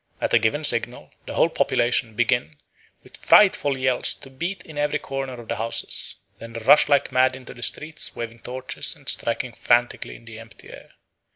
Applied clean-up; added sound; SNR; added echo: none; none; none; none.